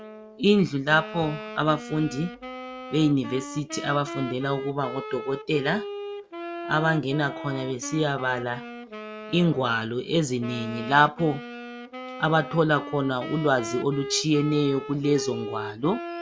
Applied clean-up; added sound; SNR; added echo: none; Wind instrument, woodwind instrument; 11 dB; none.